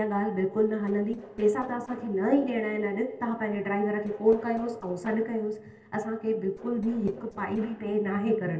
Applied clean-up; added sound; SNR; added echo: neural separator model SepFormer DNS4.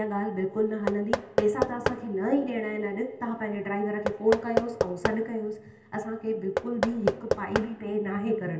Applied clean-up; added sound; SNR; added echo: none; Knock / Wood; 3 dB; reverberation time 0.2 s.